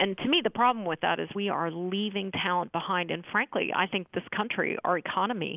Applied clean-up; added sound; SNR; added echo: none; none; none; none.